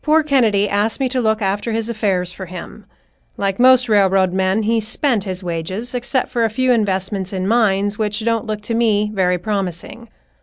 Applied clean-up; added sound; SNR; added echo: none; none; none; none.